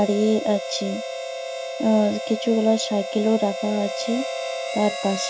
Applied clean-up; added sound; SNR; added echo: none; Harmonica; 7 dB; none.